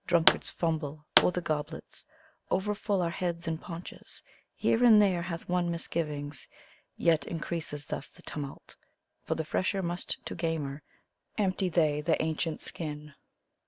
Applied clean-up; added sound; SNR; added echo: none; Explosion; 0 dB; none.